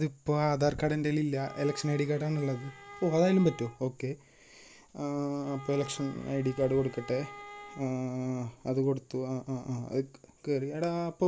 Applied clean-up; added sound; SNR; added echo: none; Bowed string instrument; 18 dB; none.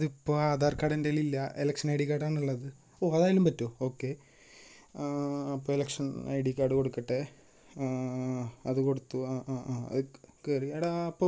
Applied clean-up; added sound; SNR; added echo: none; none; none; none.